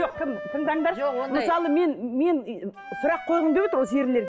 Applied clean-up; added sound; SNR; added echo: none; Wind instrument, woodwind instrument; 12 dB; none.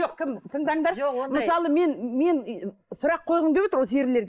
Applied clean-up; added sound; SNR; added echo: neural mask model Resemble Enhance denoiser.